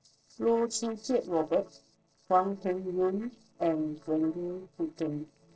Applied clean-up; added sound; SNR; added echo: neural separator model SepFormer DNS4.